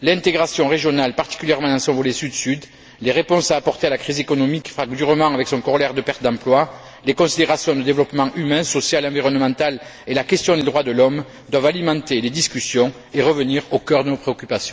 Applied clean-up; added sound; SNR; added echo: none; none; none; none.